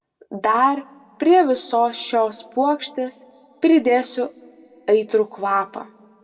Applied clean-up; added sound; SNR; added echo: none; none; none; reverberation time 1.5 s.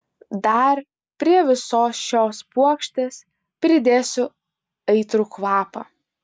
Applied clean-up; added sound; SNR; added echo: none; none; none; none.